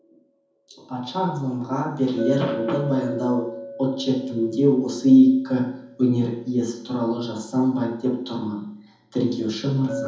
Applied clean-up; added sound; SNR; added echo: none; Chink, clink; 15 dB; reverberation time 0.7 s.